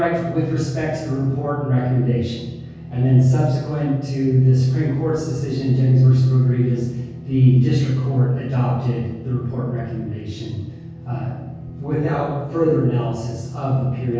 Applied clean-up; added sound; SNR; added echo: none; Guitar; 16 dB; reverberation time 1.3 s.